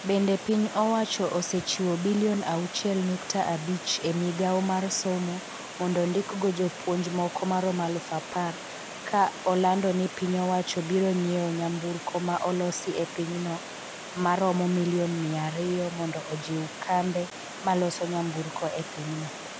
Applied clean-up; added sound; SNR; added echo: none; Water; 12 dB; none.